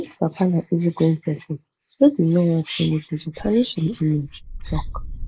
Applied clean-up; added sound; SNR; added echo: neural mask model Resemble Enhance denoiser.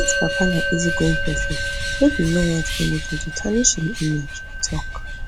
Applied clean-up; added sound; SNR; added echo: none; Bird + Musical instrument; 2 dB; none.